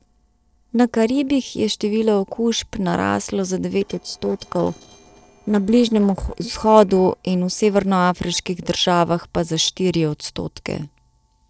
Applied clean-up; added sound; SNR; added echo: neural separator model SepFormer DNS4.